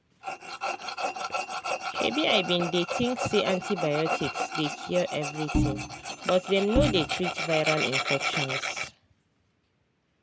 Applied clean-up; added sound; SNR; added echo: none; Bowed string instrument + Tools; 2 dB; none.